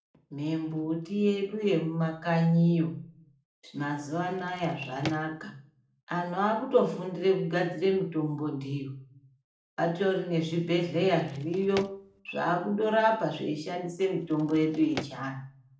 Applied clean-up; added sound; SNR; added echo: none; Drawer open or close; 14 dB; reverberation time 0.4 s.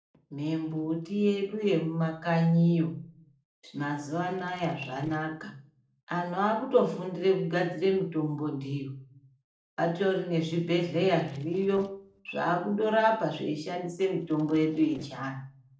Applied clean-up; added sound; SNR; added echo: neural separator model SepFormer DNS4.